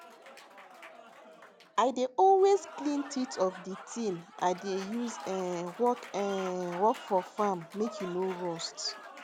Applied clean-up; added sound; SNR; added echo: none; Applause / Crowd; 15 dB; none.